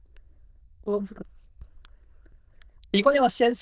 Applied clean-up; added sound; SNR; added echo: neural diffusion model UNIVERSE++.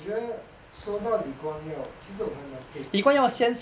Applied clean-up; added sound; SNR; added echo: none; none; none; none.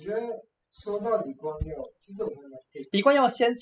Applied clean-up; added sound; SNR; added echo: classical method spectral subtraction.